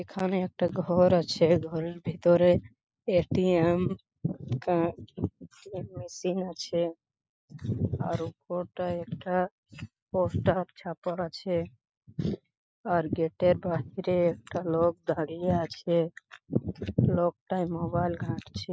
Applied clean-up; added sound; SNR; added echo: none; none; none; none.